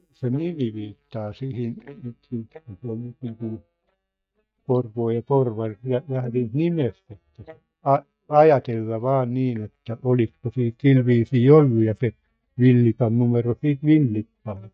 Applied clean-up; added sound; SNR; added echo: neural mask model DeepFilterNet 3.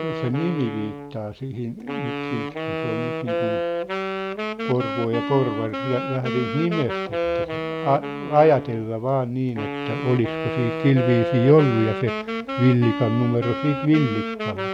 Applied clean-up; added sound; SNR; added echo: none; Wind instrument, woodwind instrument; 5 dB; none.